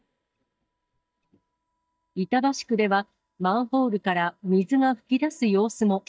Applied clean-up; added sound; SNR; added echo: neural mask model DeepFilterNet 3.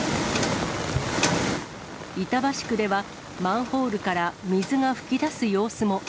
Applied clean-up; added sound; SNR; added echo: none; none; none; none.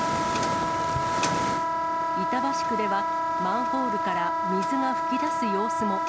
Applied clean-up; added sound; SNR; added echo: none; Wind instrument, woodwind instrument; -4 dB; none.